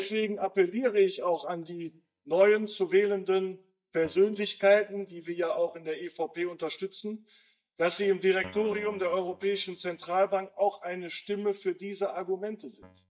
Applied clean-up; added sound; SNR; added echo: neural mask model DeepFilterNet 3.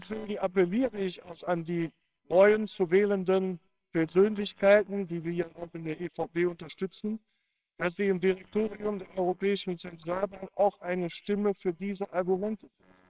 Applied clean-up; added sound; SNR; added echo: neural separator model SepFormer WHAMR!.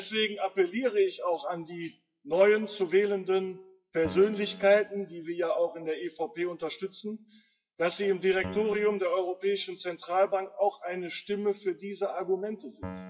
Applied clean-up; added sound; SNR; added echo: classical method WPE with log-MMSE.